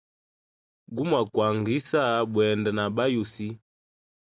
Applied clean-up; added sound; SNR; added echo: none; none; none; none.